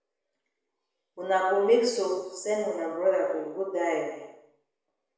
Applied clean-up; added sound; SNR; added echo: none; none; none; reverberation time 1.0 s.